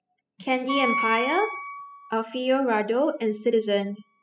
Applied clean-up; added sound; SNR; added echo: classical method spectral subtraction.